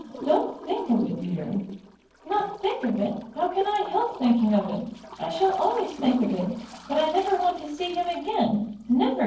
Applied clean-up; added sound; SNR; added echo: neural separator model SepFormer DNS4.